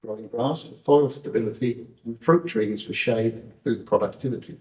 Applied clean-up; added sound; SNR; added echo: neural mask model DeepFilterNet 3.